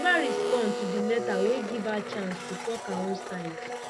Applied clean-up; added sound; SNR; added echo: none; Domestic sounds, home sounds; 3 dB; none.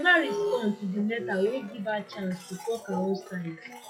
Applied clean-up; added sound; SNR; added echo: classical method log-MMSE.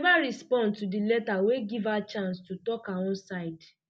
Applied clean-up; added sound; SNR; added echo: none; none; none; none.